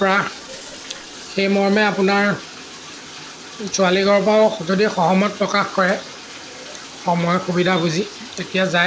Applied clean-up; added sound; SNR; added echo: none; Bathtub (filling or washing); 17 dB; none.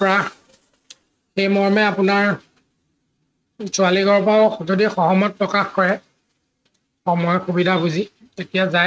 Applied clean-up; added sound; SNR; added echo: neural mask model RNNoise.